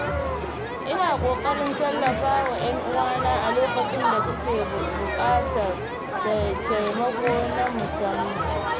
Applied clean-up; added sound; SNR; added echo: none; Crowd; 0 dB; none.